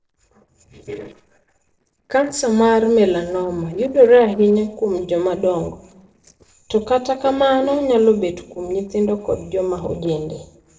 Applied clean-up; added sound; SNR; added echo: neural separator model SepFormer DNS4.